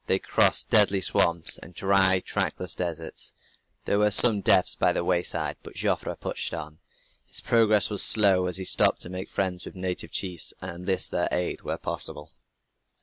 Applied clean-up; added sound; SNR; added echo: none; none; none; none.